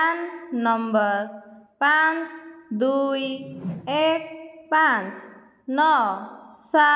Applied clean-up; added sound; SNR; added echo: none; Whoosh, swoosh, swish; 14 dB; none.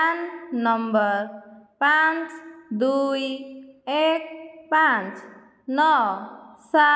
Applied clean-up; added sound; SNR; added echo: none; none; none; none.